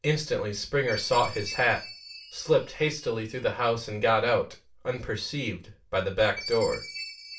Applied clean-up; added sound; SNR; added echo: none; Chime; 15 dB; reverberation time 0.3 s.